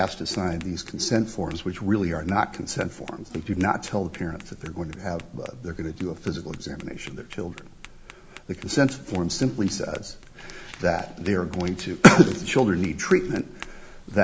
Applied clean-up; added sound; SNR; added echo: none; Tap; 20 dB; none.